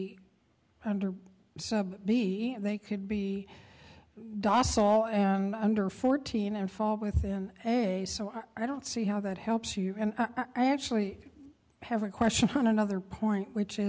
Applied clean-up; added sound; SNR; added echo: none; none; none; none.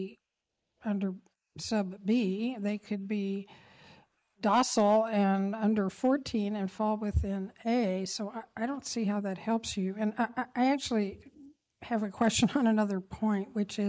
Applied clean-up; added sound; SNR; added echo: neural mask model Resemble Enhance denoiser.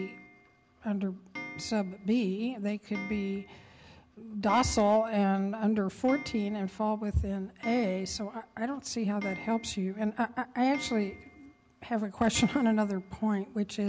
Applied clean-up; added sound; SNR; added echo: none; Clock; 17 dB; none.